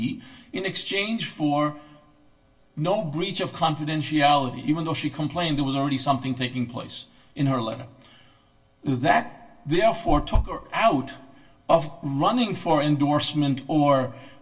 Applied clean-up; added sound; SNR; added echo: none; none; none; reverberation time 0.2 s.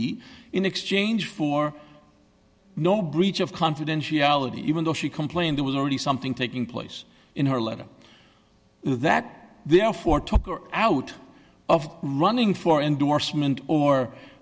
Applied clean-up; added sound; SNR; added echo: none; none; none; none.